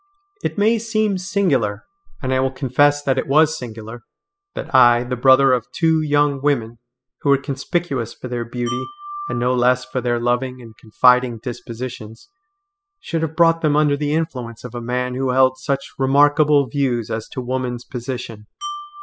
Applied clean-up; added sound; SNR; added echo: classical method spectral subtraction.